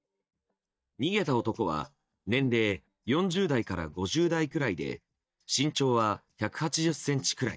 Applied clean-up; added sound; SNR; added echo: neural mask model DeepFilterNet 3.